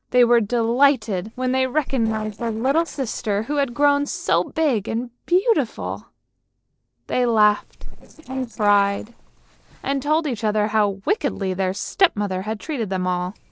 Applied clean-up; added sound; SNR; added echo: neural separator model SepFormer DNS4.